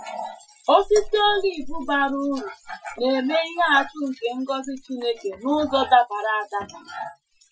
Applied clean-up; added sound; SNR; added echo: classical method Wiener filter.